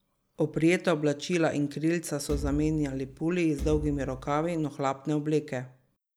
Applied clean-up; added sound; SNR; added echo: none; Thump, thud; 9 dB; none.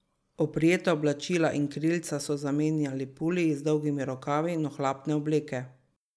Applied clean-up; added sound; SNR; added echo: none; none; none; none.